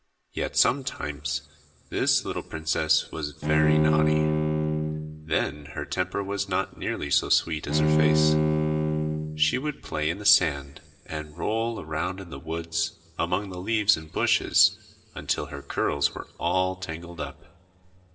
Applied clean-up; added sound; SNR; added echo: none; Bowed string instrument; -3 dB; reverberation time 0.6 s.